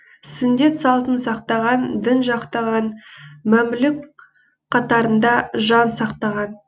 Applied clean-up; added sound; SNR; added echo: none; none; none; none.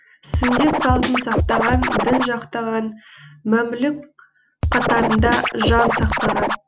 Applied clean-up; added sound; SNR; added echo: none; Scratching (performance technique); -2 dB; none.